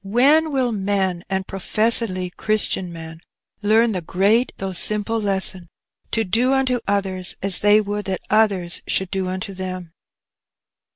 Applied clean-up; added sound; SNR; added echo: none; none; none; none.